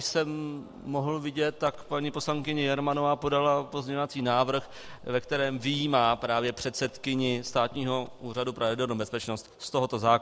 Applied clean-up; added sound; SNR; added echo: none; Gunshot, gunfire; 19 dB; none.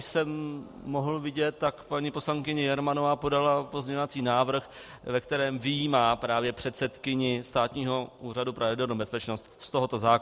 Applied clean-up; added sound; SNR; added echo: none; none; none; none.